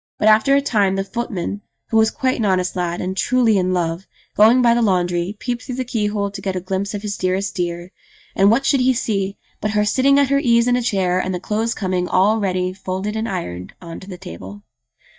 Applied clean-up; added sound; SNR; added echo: neural mask model DeepFilterNet 3.